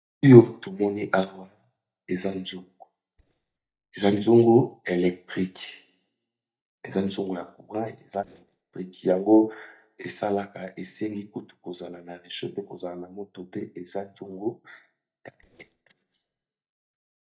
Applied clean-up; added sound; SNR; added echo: neural mask model DeepFilterNet 3.